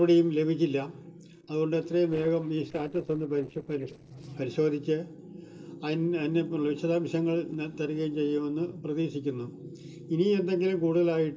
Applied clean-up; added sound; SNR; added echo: neural separator model SepFormer DNS4.